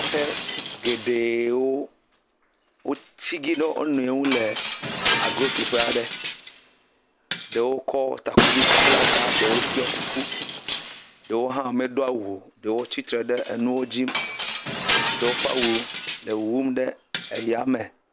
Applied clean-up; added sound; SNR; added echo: none; Shatter; -2 dB; none.